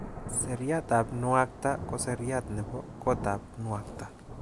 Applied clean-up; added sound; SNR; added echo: none; Thunder / Rain; 9 dB; none.